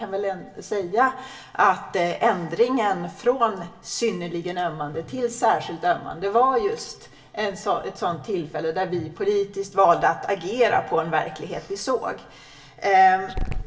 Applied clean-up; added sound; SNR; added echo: none; Growling; 17 dB; reverberation time 0.2 s.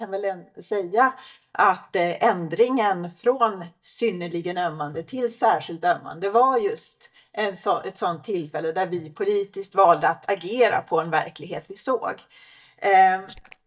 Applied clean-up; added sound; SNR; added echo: neural mask model DeepFilterNet 3.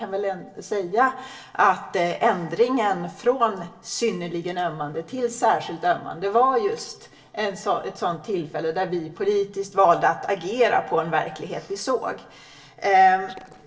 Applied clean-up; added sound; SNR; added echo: neural separator model SepFormer DNS4.